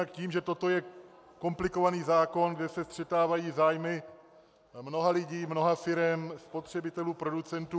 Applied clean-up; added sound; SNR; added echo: none; none; none; none.